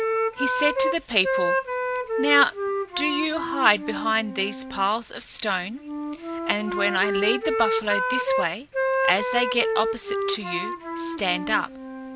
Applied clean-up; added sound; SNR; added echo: none; Wind instrument, woodwind instrument; 1 dB; none.